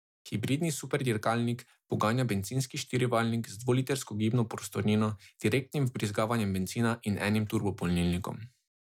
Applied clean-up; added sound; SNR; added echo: none; none; none; none.